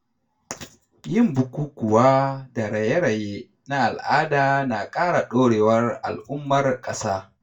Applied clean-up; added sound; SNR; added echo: none; none; none; reverberation time 0.2 s.